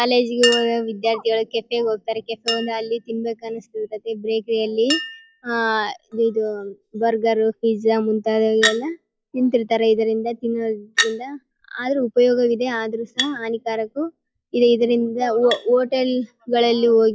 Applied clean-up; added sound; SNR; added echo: classical method log-MMSE.